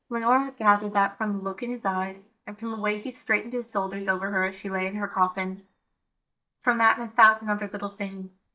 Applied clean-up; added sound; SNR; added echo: neural mask model DeepFilterNet 3.